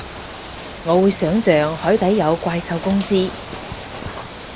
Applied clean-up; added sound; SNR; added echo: none; Ocean / Boat, Water vehicle; 12 dB; none.